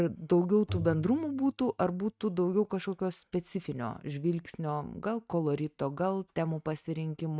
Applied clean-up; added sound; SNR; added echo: neural mask model RNNoise.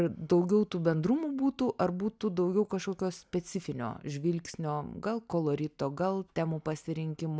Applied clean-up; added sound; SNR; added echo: none; none; none; none.